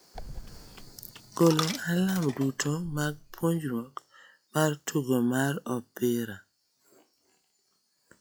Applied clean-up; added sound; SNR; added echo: classical method log-MMSE.